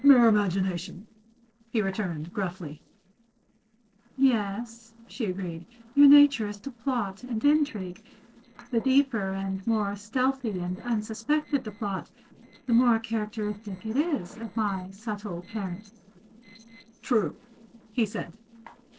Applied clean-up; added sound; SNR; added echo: neural separator model SepFormer DNS4.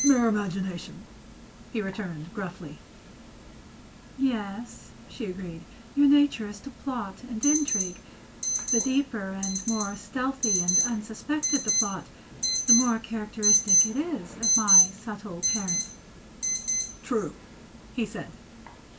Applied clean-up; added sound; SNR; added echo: none; Alarm; 0 dB; reverberation time 0.2 s.